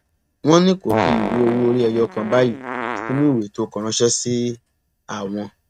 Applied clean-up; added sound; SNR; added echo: neural mask model RNNoise.